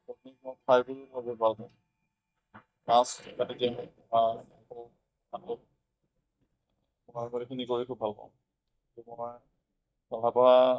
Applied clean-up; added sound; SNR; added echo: neural mask model DeepFilterNet 3.